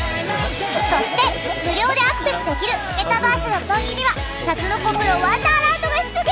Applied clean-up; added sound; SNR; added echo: none; none; none; none.